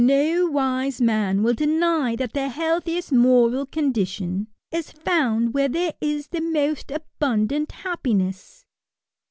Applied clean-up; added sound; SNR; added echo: none; none; none; none.